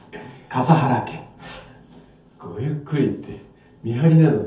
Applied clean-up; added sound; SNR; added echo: none; none; none; reverberation time 0.5 s.